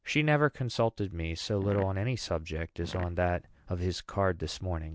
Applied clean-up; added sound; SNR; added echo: none; Fart; 16 dB; none.